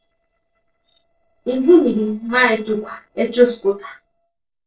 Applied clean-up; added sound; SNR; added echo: neural separator model SepFormer DNS4.